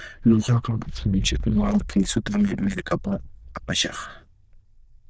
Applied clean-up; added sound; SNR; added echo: neural diffusion model UNIVERSE++.